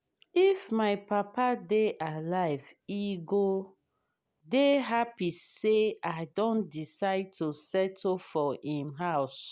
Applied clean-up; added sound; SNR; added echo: none; none; none; none.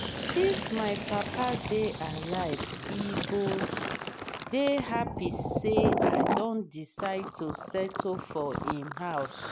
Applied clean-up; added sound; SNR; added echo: none; Fill (with liquid); 0 dB; none.